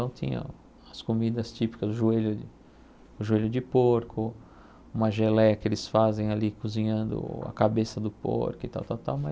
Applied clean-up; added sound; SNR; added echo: none; none; none; none.